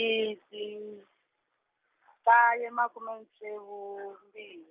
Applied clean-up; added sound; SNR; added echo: none; none; none; none.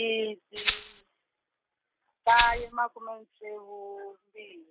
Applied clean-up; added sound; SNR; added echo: neural mask model RNNoise.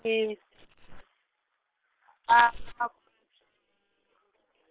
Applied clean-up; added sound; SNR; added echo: neural separator model SepFormer WHAM!.